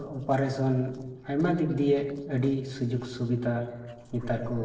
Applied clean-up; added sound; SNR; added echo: neural separator model SepFormer DNS4.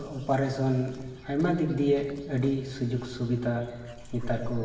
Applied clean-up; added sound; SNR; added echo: none; Dog; 13 dB; reverberation time 1.2 s.